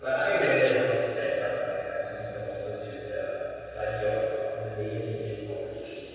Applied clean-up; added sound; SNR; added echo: none; Livestock, farm animals, working animals; 16 dB; reverberation time 2.2 s.